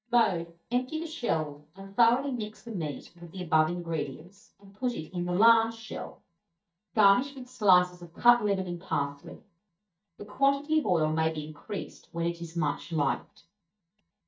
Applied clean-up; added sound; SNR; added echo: neural mask model DeepFilterNet 3.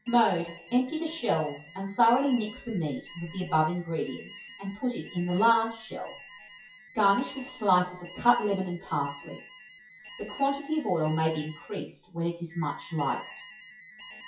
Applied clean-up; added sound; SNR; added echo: classical method WPE with log-MMSE.